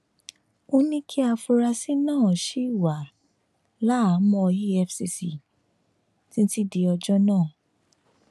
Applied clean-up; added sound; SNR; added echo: none; none; none; none.